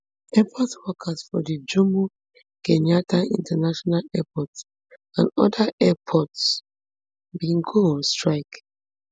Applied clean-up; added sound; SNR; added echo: none; none; none; none.